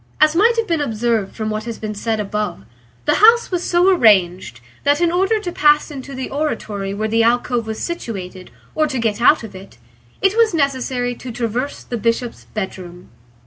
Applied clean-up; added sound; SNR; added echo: none; none; none; none.